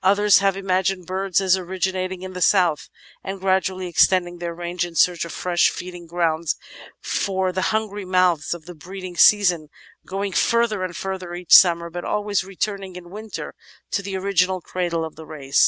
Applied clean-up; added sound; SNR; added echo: none; none; none; none.